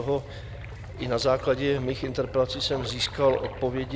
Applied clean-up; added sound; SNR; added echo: none; Engine starting / Car + Toilet flush; 12 dB; none.